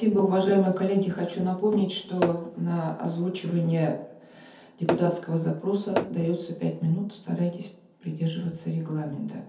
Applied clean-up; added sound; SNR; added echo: none; Tap / Hammer; 7 dB; reverberation time 0.5 s.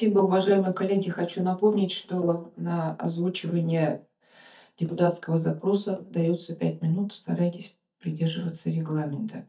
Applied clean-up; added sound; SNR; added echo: neural mask model DeepFilterNet 3.